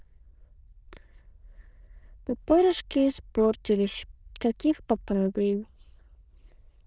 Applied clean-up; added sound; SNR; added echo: neural diffusion model UNIVERSE++.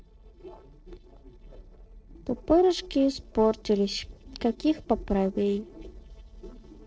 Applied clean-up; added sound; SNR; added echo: neural separator model SepFormer DNS4.